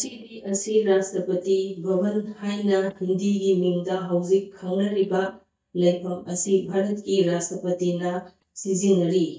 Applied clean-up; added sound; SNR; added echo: neural mask model DeepFilterNet 3.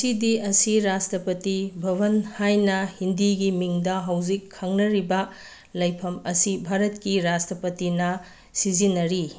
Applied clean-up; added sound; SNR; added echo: none; none; none; none.